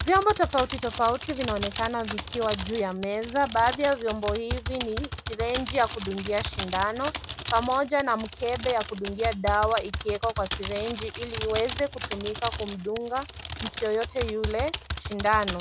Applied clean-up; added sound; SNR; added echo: none; Typing; 7 dB; none.